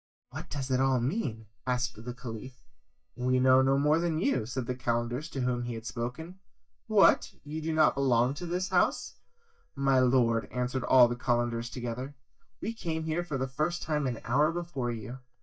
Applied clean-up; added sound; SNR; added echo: neural mask model DeepFilterNet 3.